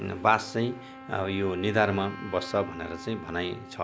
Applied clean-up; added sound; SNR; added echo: none; Wind instrument, woodwind instrument; 15 dB; none.